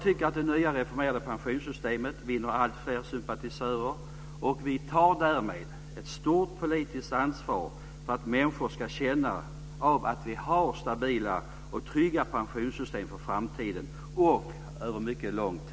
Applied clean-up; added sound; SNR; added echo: none; none; none; none.